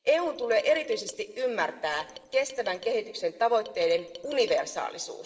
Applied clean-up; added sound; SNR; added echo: neural separator model SepFormer DNS4.